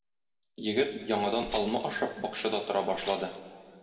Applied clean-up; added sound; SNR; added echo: none; Rattle; 15 dB; reverberation time 1.8 s.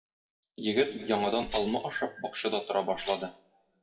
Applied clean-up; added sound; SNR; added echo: classical method WPE with log-MMSE.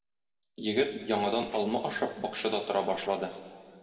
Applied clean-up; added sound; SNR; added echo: neural separator model SepFormer DNS4.